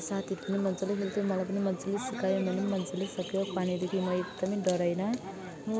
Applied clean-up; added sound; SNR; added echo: none; none; none; none.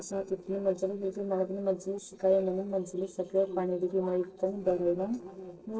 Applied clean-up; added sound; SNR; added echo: neural separator model SepFormer DNS4.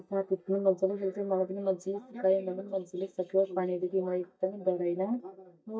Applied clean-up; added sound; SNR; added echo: neural mask model DeepFilterNet 3.